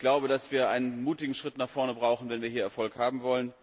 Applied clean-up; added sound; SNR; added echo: none; none; none; none.